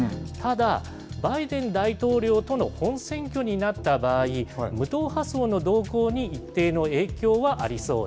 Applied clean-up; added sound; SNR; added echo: none; none; none; none.